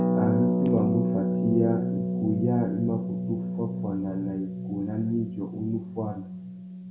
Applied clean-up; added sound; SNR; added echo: none; Harp; -1 dB; reverberation time 0.7 s.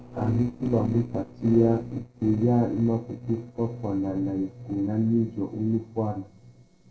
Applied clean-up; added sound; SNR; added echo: neural separator model SepFormer DNS4.